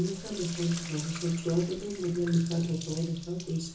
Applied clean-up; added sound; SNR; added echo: none; Sink (filling or washing); 13 dB; reverberation time 0.6 s.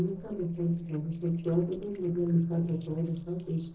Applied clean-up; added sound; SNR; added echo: neural separator model SepFormer DNS4.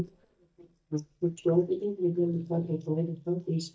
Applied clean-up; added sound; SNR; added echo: neural mask model DeepFilterNet 3.